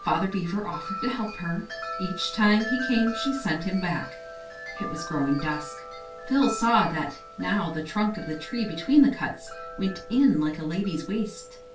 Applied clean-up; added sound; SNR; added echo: none; Wind chime; 12 dB; reverberation time 0.2 s.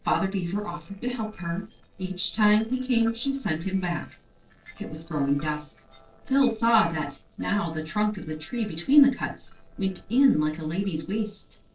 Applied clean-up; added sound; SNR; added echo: neural separator model SepFormer DNS4.